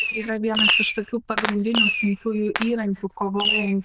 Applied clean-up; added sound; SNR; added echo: neural diffusion model UNIVERSE++.